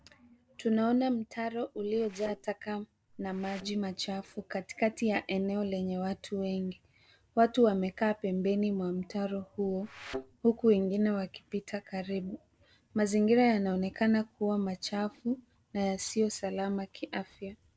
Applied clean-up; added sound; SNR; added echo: neural separator model SepFormer DNS4.